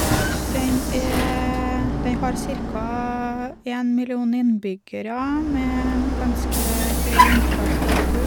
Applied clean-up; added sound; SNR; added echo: none; Vehicle; -2 dB; none.